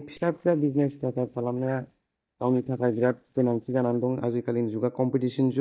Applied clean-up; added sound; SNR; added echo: neural mask model DeepFilterNet 3.